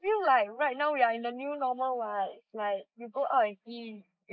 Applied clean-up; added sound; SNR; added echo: neural mask model Resemble Enhance denoiser.